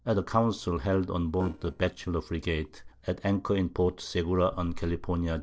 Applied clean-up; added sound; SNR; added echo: neural separator model SepFormer DNS4.